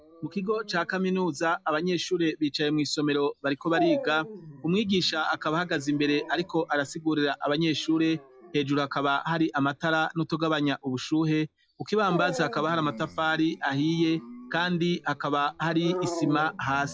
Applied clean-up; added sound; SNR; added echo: classical method log-MMSE.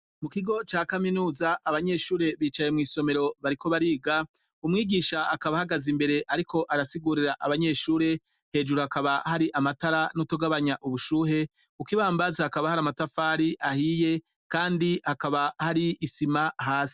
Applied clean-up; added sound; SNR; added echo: none; none; none; none.